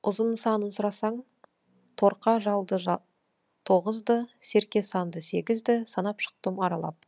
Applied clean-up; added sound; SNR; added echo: none; none; none; none.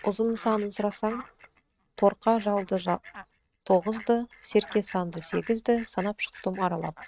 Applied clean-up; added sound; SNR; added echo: neural mask model RNNoise.